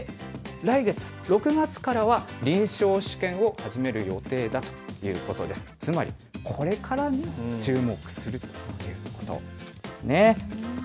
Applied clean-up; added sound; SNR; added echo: none; none; none; none.